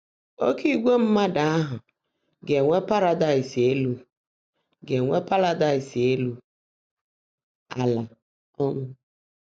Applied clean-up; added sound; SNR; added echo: none; none; none; none.